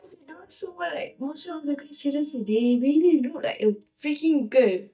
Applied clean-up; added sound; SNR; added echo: neural mask model DeepFilterNet 3.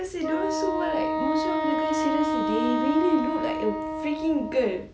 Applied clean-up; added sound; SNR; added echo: none; Wind instrument, woodwind instrument; 0 dB; none.